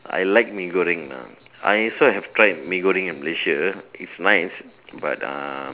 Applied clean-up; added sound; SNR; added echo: none; none; none; none.